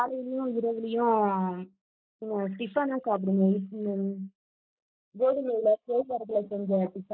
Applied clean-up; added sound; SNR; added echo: neural mask model Resemble Enhance denoiser.